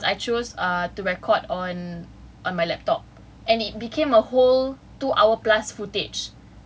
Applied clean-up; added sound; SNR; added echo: none; none; none; none.